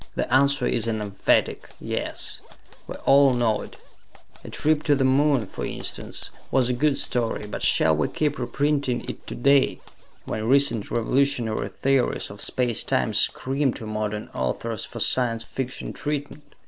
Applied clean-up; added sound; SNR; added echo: none; Zipper (clothing); 13 dB; none.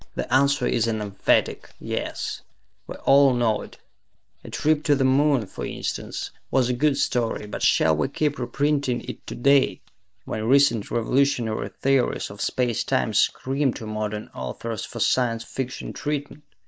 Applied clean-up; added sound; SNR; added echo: neural mask model DeepFilterNet 3.